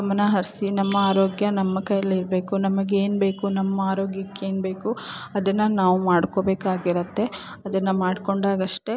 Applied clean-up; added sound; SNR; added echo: none; Finger snapping; 20 dB; none.